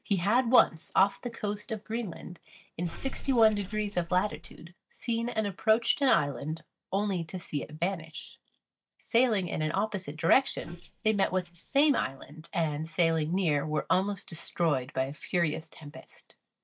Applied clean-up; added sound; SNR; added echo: neural mask model DeepFilterNet 3.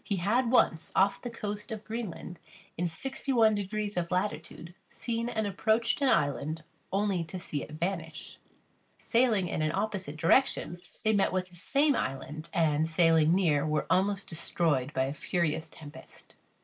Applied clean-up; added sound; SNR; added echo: neural mask model Resemble Enhance denoiser.